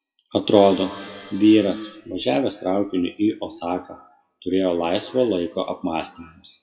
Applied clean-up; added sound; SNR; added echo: classical method WPE with log-MMSE.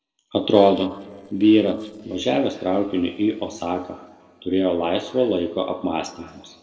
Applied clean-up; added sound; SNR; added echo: neural separator model SepFormer DNS4.